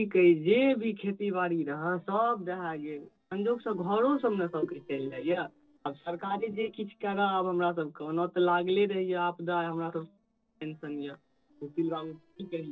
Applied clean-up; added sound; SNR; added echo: neural separator model SepFormer DNS4.